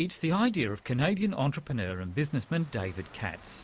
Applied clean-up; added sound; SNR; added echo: none; none; none; none.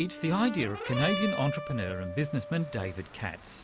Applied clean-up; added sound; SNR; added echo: none; Brass instrument; 7 dB; none.